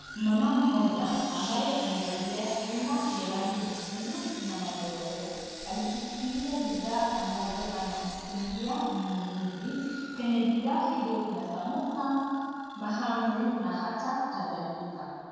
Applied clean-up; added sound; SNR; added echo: none; Sawing; 14 dB; reverberation time 2.1 s.